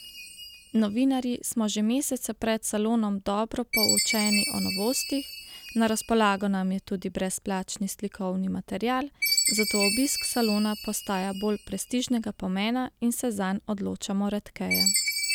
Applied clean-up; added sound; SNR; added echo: none; Chime; 5 dB; none.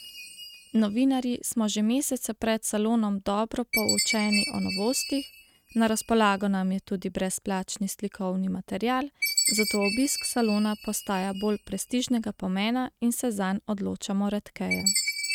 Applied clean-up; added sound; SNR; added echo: neural mask model RNNoise.